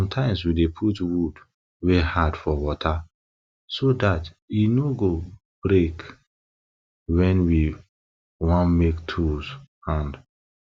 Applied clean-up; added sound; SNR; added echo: none; none; none; none.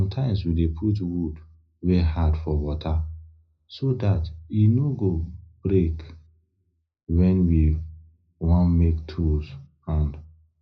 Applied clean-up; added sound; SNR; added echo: none; none; none; reverberation time 0.3 s.